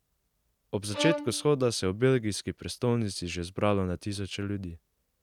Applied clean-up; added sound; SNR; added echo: none; Bowed string instrument; 7 dB; none.